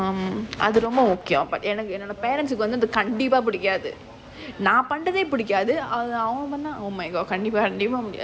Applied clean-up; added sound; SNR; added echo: none; none; none; reverberation time 2.2 s.